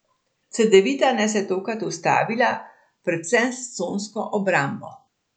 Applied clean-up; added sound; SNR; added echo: none; none; none; none.